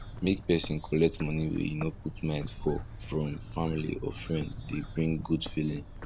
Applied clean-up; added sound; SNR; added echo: none; Bird; 10 dB; none.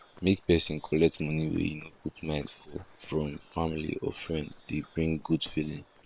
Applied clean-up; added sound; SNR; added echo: neural separator model SepFormer WHAM!.